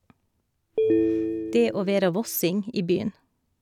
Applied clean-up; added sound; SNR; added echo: none; Telephone; -1 dB; none.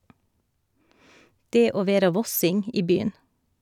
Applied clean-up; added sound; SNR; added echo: none; none; none; none.